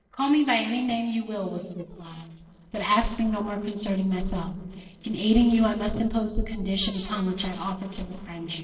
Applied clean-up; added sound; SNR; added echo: neural separator model SepFormer DNS4.